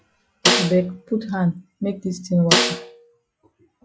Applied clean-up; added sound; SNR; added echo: classical method log-MMSE.